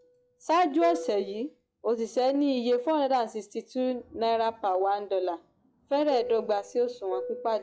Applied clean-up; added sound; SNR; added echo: classical method log-MMSE.